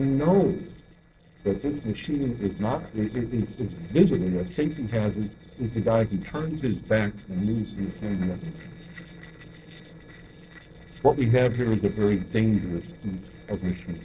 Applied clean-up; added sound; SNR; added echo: neural separator model SepFormer DNS4.